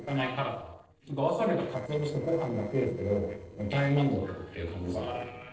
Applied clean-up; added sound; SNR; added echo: neural separator model SepFormer DNS4.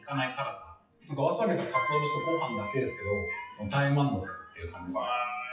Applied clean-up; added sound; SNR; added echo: classical method WPE with log-MMSE.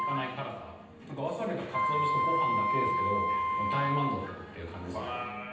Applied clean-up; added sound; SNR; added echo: none; Wind instrument, woodwind instrument; -3 dB; reverberation time 0.9 s.